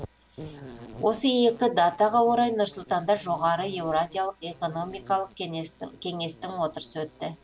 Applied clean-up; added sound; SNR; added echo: none; Insect; 20 dB; none.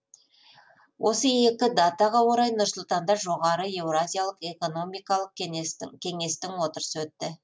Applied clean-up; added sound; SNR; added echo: none; none; none; none.